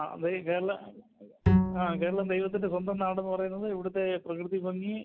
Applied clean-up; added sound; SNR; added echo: none; Bowed string instrument; -1 dB; none.